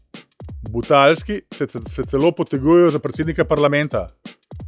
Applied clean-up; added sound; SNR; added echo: classical method log-MMSE.